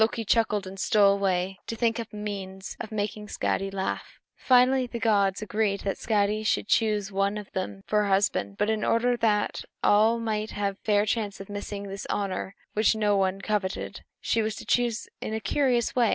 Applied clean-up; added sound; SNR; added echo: none; none; none; none.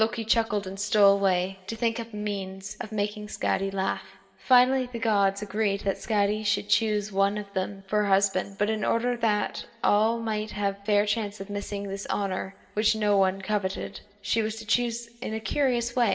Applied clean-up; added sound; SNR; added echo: none; none; none; reverberation time 0.8 s.